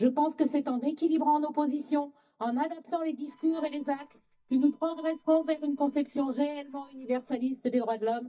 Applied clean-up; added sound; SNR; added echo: neural mask model DeepFilterNet 3.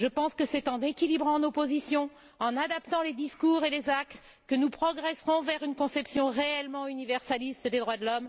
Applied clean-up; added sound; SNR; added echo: none; none; none; none.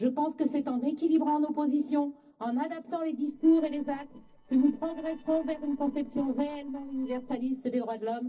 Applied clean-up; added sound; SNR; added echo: neural separator model SepFormer DNS4.